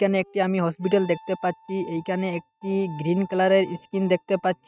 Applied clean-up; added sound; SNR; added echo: neural mask model RNNoise.